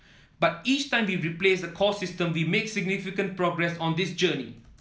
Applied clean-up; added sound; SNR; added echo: none; none; none; none.